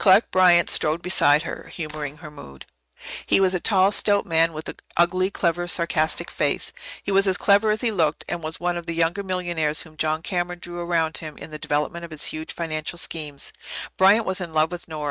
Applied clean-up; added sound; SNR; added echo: neural mask model RNNoise.